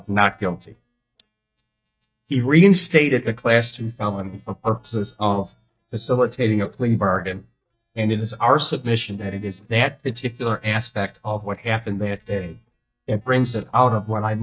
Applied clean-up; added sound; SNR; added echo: neural mask model DeepFilterNet 3.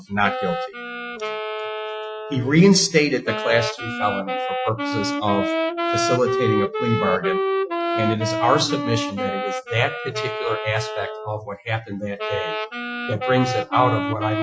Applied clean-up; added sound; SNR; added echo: classical method Wiener filter.